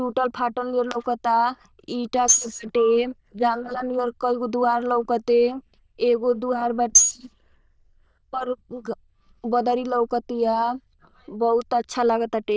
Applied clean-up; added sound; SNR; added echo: neural diffusion model UNIVERSE++.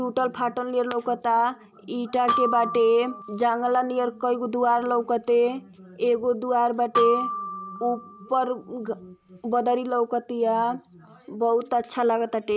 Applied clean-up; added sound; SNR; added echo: none; Glockenspiel; 1 dB; none.